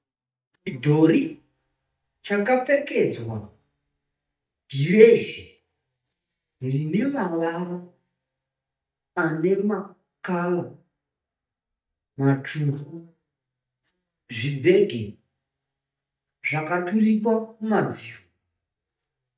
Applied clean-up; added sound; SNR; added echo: neural mask model DeepFilterNet 3.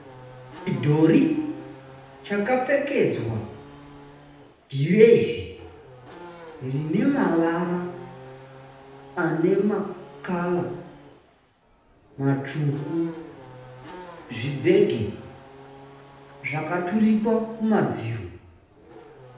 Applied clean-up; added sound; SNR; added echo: none; Race car, auto racing / Accelerating, revving, vroom; 19 dB; reverberation time 0.9 s.